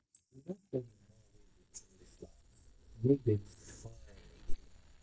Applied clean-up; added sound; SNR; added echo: neural mask model DeepFilterNet 3.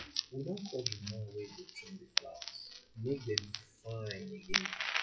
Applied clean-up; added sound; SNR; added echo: classical method WPE with log-MMSE.